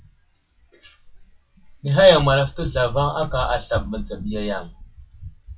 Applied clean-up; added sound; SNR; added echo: classical method WPE with log-MMSE.